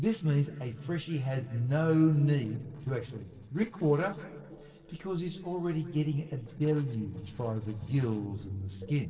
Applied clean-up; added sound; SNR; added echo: neural separator model SepFormer DNS4.